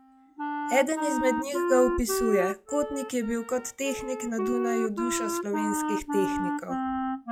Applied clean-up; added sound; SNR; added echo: classical method log-MMSE.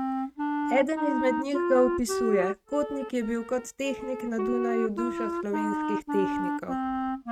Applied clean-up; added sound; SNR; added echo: neural mask model RNNoise.